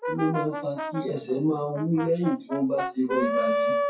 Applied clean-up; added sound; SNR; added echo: classical method WPE with log-MMSE.